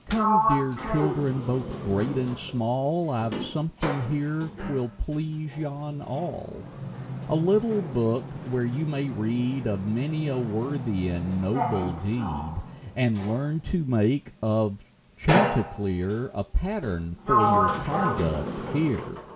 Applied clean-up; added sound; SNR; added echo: none; Sliding door; 4 dB; none.